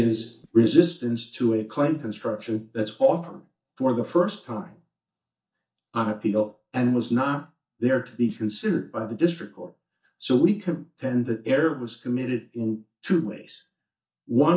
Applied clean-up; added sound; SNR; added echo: neural mask model DeepFilterNet 3.